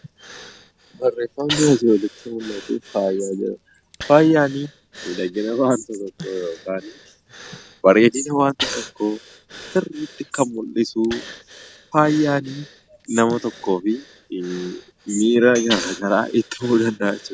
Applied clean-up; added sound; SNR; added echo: none; Tambourine + Breathing; 15 dB; none.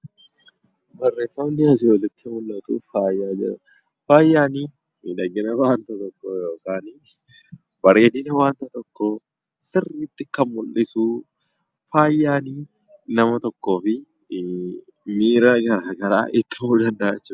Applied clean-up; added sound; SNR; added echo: none; none; none; none.